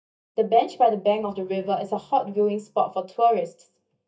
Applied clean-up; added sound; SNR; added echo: neural mask model DeepFilterNet 3.